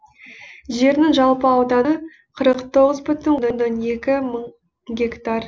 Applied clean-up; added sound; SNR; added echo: none; none; none; none.